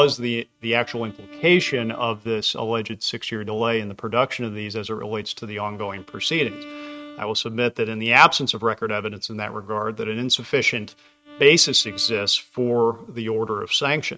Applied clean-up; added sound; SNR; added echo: neural mask model RNNoise.